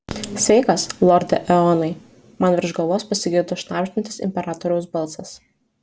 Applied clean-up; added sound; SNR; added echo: none; none; none; none.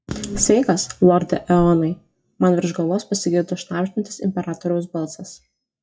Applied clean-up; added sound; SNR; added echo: classical method WPE with log-MMSE.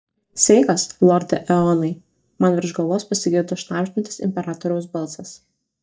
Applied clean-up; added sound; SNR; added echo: neural mask model DeepFilterNet 3.